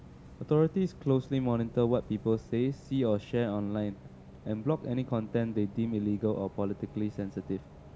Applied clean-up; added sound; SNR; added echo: none; Bus; 18 dB; none.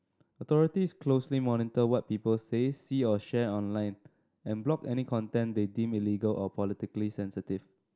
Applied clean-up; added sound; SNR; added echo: none; none; none; none.